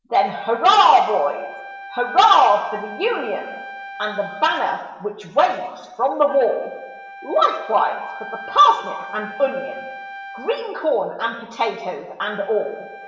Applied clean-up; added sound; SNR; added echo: none; Wind instrument, woodwind instrument; 16 dB; reverberation time 1.1 s.